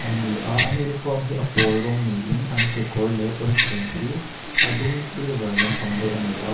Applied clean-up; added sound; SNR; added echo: none; Tick-tock; 2 dB; reverberation time 0.6 s.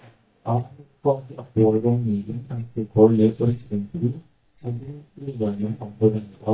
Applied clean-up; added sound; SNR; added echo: neural mask model DeepFilterNet 3.